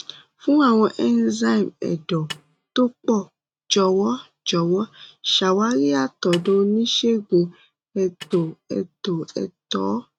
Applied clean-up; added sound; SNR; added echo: neural mask model RNNoise.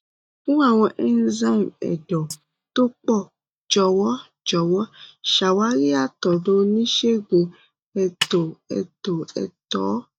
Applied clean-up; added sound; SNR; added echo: neural mask model DeepFilterNet 3.